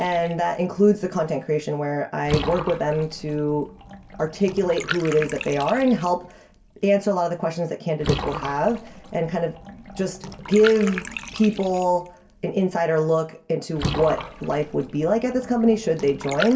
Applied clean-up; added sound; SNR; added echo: none; Bathtub (filling or washing) / Water; 12 dB; reverberation time 0.2 s.